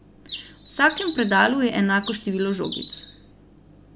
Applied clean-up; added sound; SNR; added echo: none; Bird; 9 dB; none.